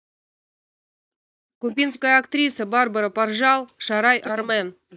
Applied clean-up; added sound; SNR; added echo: neural mask model DeepFilterNet 3.